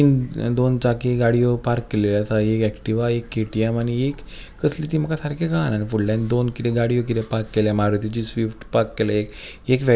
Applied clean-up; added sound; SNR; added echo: none; none; none; none.